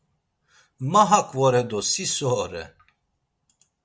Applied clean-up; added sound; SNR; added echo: none; none; none; none.